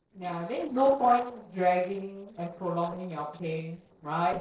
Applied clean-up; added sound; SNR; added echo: neural separator model SepFormer DNS4.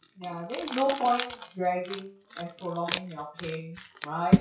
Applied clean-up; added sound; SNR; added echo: classical method WPE with log-MMSE.